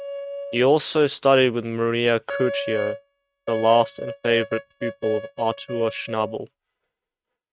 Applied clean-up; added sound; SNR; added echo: neural mask model RNNoise.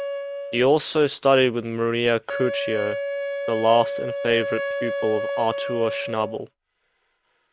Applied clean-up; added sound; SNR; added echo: none; Wind instrument, woodwind instrument; 6 dB; none.